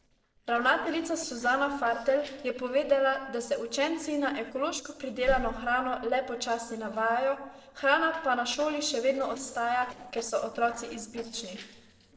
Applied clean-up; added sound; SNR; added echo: neural separator model SepFormer DNS4.